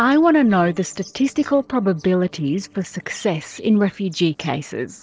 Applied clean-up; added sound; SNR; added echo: neural separator model SepFormer DNS4.